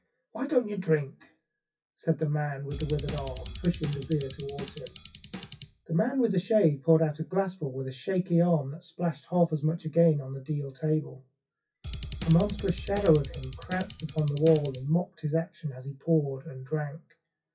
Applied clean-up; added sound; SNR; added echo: classical method WPE with log-MMSE.